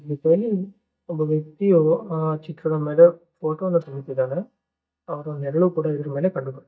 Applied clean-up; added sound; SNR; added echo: neural mask model DeepFilterNet 3.